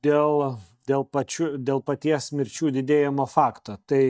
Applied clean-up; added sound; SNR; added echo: neural mask model DeepFilterNet 3.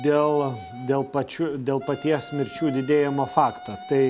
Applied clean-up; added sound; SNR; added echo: none; Wind instrument, woodwind instrument; 17 dB; none.